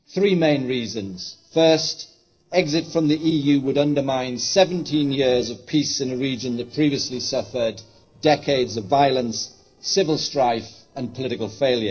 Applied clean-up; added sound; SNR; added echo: neural separator model SepFormer DNS4.